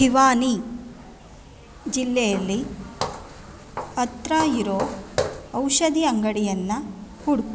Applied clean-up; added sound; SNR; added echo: none; Walk, footsteps; 12 dB; none.